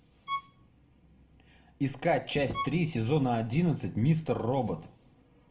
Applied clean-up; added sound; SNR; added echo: none; Bowed string instrument; 12 dB; reverberation time 0.4 s.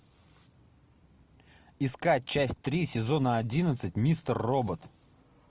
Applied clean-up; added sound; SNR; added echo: none; none; none; none.